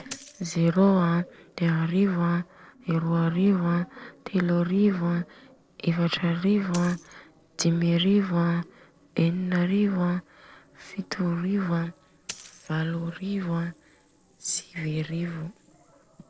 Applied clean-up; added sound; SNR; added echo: neural separator model SepFormer DNS4.